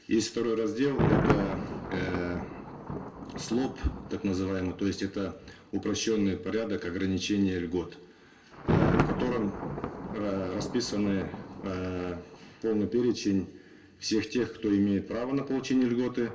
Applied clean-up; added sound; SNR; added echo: none; Thunder; 5 dB; reverberation time 0.2 s.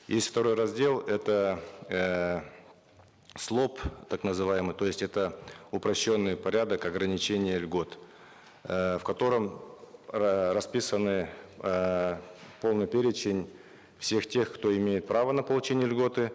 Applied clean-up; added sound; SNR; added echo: none; none; none; none.